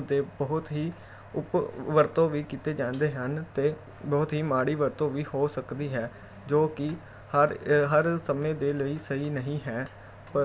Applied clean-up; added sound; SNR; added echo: none; none; none; none.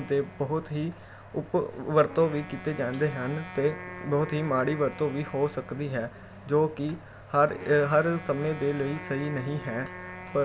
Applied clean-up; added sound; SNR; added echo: none; Wind instrument, woodwind instrument; 16 dB; none.